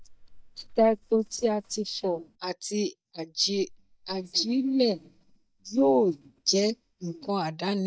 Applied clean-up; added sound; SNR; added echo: neural mask model DeepFilterNet 3.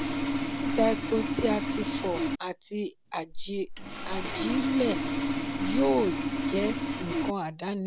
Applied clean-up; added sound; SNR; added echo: none; Sawing; 1 dB; none.